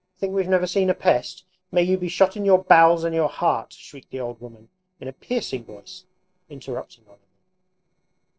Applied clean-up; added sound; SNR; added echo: neural separator model SepFormer DNS4.